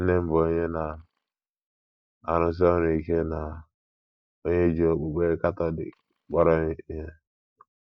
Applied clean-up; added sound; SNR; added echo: neural mask model DeepFilterNet 3.